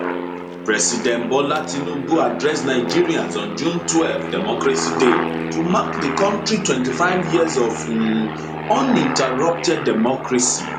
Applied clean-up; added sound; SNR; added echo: none; Aircraft; 5 dB; none.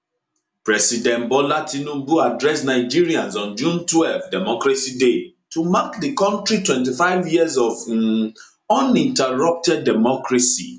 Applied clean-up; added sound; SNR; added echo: none; none; none; none.